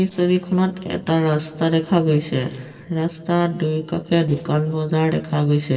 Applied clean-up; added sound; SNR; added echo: neural separator model SepFormer DNS4.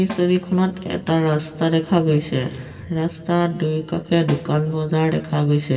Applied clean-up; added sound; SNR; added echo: none; Snare drum; 18 dB; reverberation time 1.8 s.